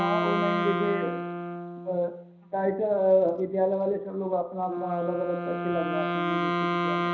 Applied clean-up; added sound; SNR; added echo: none; Wind instrument, woodwind instrument; 2 dB; reverberation time 0.5 s.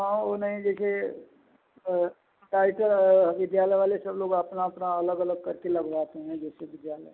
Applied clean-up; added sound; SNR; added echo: none; none; none; none.